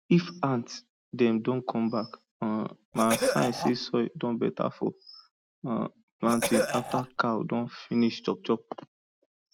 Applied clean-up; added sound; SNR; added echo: none; Cough; 1 dB; none.